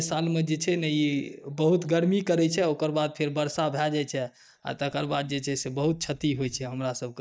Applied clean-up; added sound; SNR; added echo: neural mask model DeepFilterNet 3.